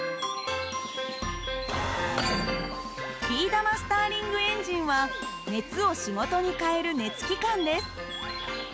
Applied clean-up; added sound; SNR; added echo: none; Bird; 15 dB; none.